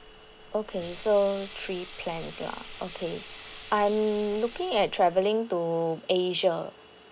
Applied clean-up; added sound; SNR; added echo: none; Sink (filling or washing); 18 dB; none.